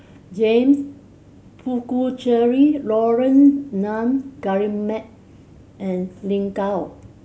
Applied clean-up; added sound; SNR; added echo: none; none; none; none.